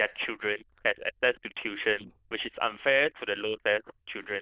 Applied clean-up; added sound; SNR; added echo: neural diffusion model UNIVERSE++.